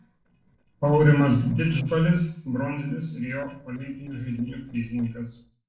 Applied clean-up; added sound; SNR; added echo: neural separator model SepFormer DNS4.